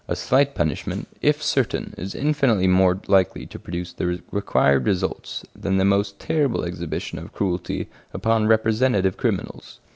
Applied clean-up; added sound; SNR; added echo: none; none; none; none.